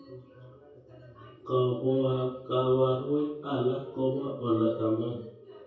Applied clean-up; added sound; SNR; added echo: none; none; none; reverberation time 0.6 s.